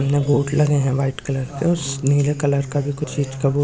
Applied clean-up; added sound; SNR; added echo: none; none; none; none.